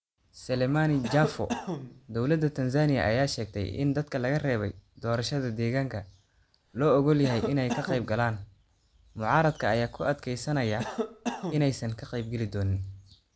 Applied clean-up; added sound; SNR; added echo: none; Cough; 9 dB; none.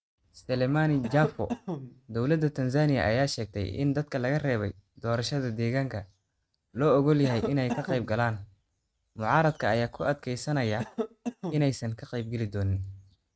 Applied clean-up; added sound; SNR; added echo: neural mask model RNNoise.